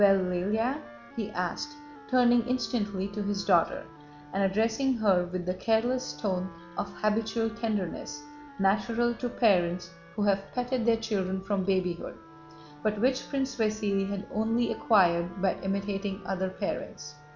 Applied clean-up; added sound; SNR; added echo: none; Wind instrument, woodwind instrument + Wind instrument, woodwind instrument; 20 dB; none.